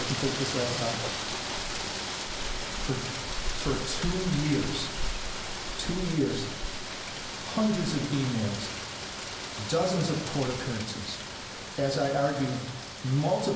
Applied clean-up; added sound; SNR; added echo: none; Rain; 3 dB; reverberation time 0.9 s.